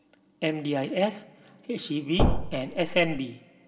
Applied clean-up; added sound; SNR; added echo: none; Thump, thud; -4 dB; reverberation time 2.6 s.